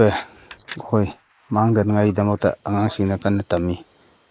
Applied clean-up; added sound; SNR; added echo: neural mask model Resemble Enhance denoiser.